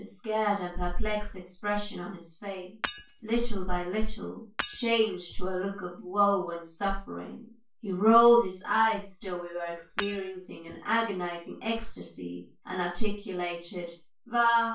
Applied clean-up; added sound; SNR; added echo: none; Shatter / Hammer; 11 dB; reverberation time 0.3 s.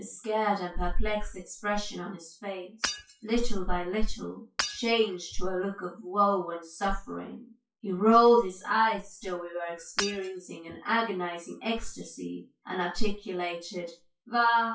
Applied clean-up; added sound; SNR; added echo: classical method WPE with log-MMSE.